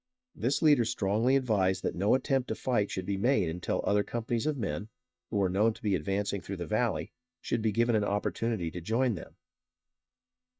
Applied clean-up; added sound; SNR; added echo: neural mask model DeepFilterNet 3.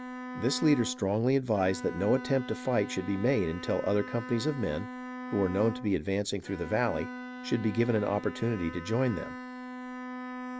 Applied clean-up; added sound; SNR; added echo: none; Bowed string instrument; 11 dB; none.